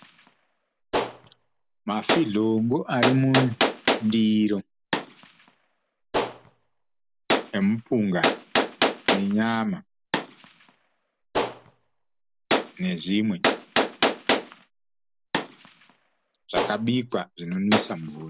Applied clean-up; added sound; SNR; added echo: none; Gunshot, gunfire; 1 dB; none.